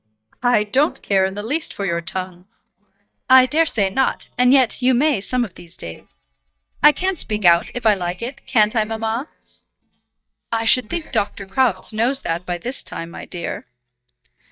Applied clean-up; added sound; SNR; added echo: neural mask model DeepFilterNet 3.